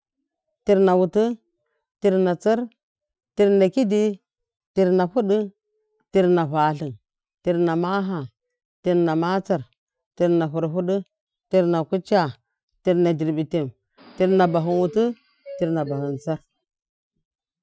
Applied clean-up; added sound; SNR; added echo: classical method Wiener filter.